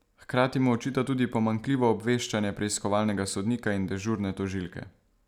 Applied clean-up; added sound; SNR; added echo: none; none; none; none.